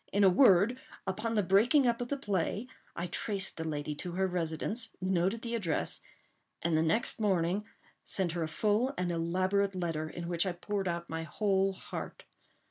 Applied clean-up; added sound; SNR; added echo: none; none; none; none.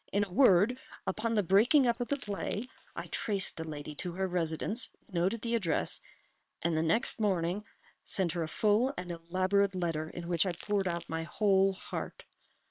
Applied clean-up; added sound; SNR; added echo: neural separator model SepFormer WHAM!.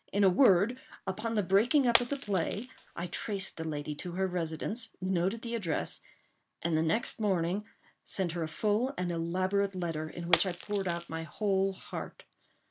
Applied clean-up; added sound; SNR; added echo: none; Shatter; 10 dB; none.